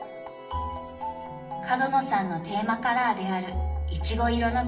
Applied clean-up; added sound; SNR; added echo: none; Wind instrument, woodwind instrument; 19 dB; reverberation time 0.6 s.